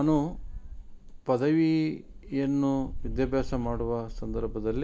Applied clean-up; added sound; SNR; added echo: none; Dog; 9 dB; none.